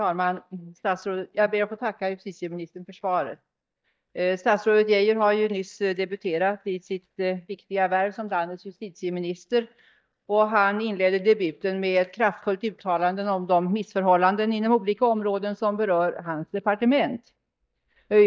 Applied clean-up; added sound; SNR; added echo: neural mask model DeepFilterNet 3.